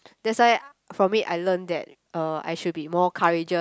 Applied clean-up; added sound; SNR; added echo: none; none; none; none.